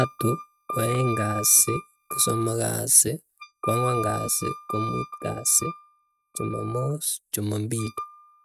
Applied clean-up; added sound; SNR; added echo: neural mask model RNNoise.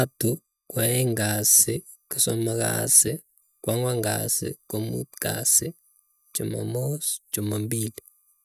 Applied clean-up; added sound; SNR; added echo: neural mask model DeepFilterNet 3.